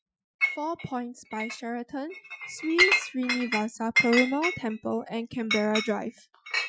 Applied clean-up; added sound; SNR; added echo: classical method Wiener filter.